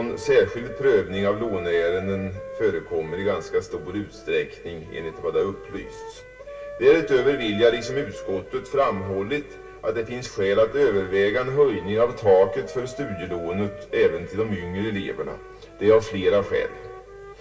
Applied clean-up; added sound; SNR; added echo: none; Wind instrument, woodwind instrument; 17 dB; reverberation time 0.1 s.